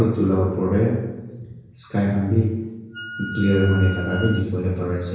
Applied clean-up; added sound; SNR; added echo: none; Wind instrument, woodwind instrument; 13 dB; reverberation time 1.0 s.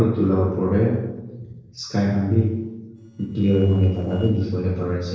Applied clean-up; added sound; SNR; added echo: neural separator model SepFormer DNS4.